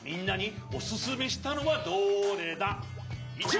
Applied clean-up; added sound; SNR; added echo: none; none; none; none.